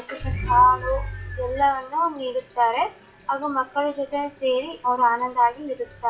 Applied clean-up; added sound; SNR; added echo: classical method WPE with log-MMSE.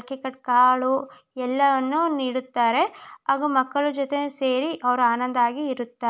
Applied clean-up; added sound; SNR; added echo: none; none; none; none.